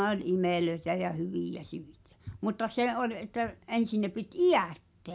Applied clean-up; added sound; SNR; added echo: none; none; none; none.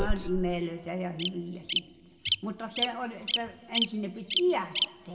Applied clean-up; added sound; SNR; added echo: none; Bird vocalization, bird call, bird song; 0 dB; reverberation time 1.5 s.